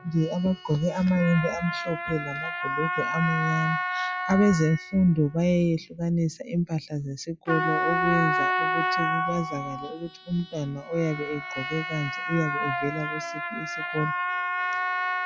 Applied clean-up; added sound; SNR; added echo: classical method log-MMSE.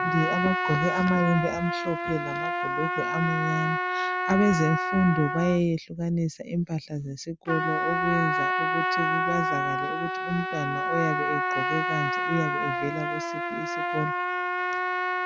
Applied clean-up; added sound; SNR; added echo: none; Trumpet; 0 dB; none.